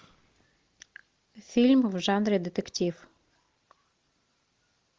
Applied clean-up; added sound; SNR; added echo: none; none; none; none.